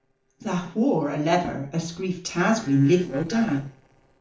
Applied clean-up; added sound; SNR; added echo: neural separator model SepFormer DNS4.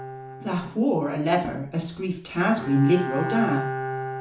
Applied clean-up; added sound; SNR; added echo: none; Bowed string instrument; 8 dB; reverberation time 0.7 s.